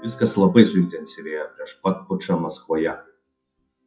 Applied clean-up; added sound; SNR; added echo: classical method WPE with log-MMSE.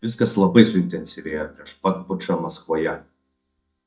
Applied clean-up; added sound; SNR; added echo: neural mask model DeepFilterNet 3.